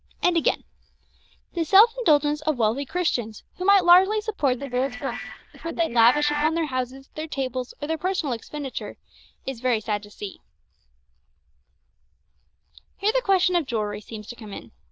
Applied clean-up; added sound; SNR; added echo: neural diffusion model UNIVERSE++.